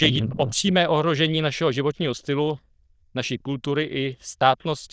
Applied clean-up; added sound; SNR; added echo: neural diffusion model UNIVERSE++.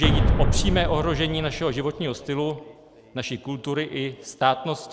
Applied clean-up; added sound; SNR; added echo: none; Boom; -3 dB; none.